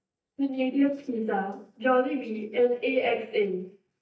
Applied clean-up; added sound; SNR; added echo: neural mask model DeepFilterNet 3.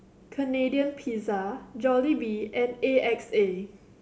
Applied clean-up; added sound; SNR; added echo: none; none; none; none.